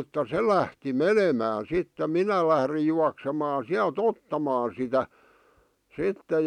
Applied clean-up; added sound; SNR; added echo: none; none; none; none.